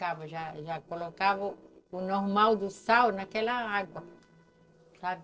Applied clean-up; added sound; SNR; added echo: neural separator model SepFormer DNS4.